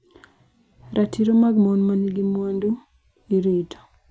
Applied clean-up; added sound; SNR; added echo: none; none; none; none.